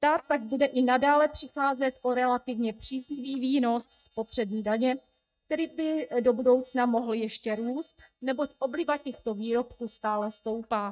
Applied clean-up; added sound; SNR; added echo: neural mask model DeepFilterNet 3.